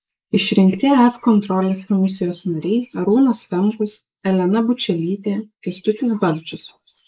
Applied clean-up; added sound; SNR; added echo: neural mask model Resemble Enhance denoiser.